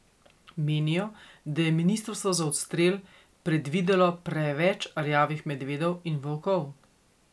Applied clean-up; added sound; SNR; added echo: none; none; none; none.